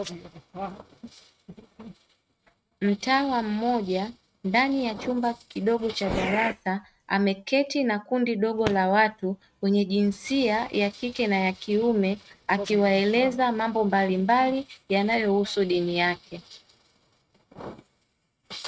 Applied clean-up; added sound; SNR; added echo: neural mask model RNNoise.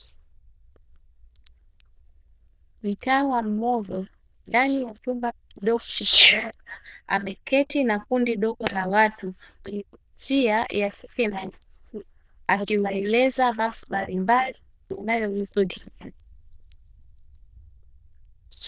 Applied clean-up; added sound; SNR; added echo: neural diffusion model UNIVERSE++.